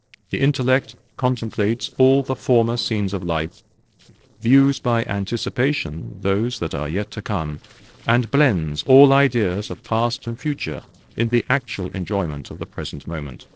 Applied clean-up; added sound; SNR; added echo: neural separator model SepFormer DNS4.